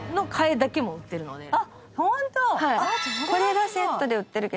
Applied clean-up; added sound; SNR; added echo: none; none; none; none.